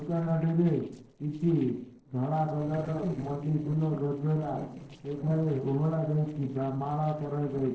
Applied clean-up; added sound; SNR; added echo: neural separator model SepFormer DNS4.